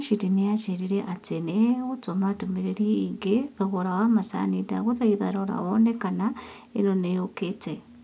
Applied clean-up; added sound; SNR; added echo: none; none; none; none.